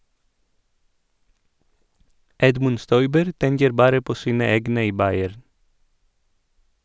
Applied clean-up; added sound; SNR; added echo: none; none; none; none.